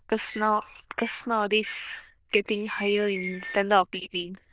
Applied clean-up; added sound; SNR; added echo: neural diffusion model UNIVERSE++.